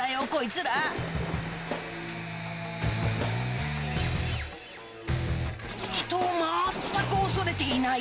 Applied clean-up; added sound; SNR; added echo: none; Thunder + Electric guitar / Bass guitar; 13 dB; none.